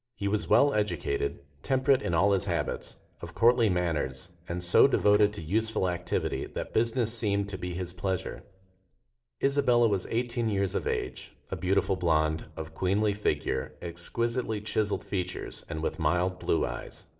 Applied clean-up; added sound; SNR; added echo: neural separator model SepFormer DNS4.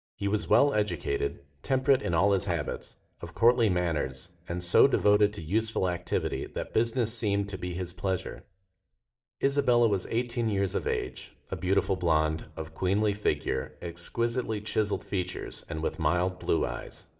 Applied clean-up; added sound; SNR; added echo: neural mask model DeepFilterNet 3.